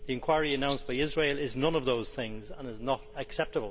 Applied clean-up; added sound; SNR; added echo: none; Rattle + Telephone; 10 dB; none.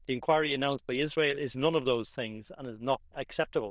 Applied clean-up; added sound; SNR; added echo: neural diffusion model UNIVERSE++.